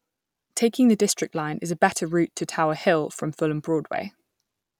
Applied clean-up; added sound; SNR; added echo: none; none; none; none.